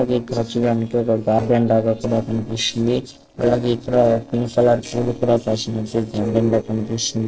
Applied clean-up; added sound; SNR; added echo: neural separator model SepFormer DNS4.